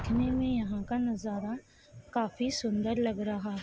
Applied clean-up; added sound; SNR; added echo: none; Explosion; 12 dB; none.